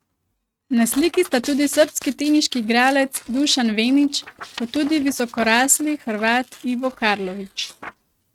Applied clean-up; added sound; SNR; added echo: neural mask model RNNoise.